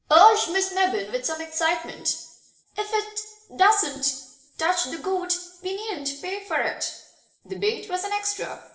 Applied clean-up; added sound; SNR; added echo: none; none; none; reverberation time 0.7 s.